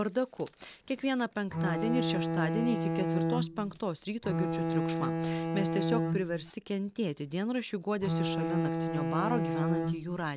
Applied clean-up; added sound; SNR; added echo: none; Bowed string instrument; -3 dB; none.